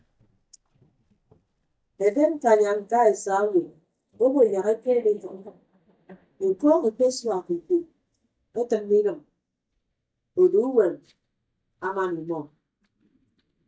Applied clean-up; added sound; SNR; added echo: neural mask model DeepFilterNet 3.